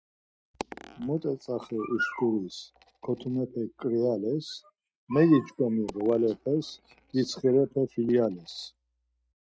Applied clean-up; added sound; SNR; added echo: neural mask model RNNoise.